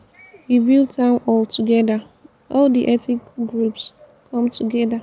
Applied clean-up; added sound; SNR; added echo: none; none; none; none.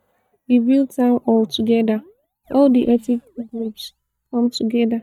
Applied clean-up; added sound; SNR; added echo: neural mask model DeepFilterNet 3.